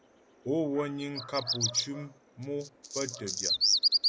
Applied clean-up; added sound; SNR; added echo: none; Bird vocalization, bird call, bird song; -3 dB; none.